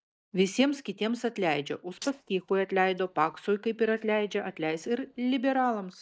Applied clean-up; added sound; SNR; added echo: neural mask model DeepFilterNet 3.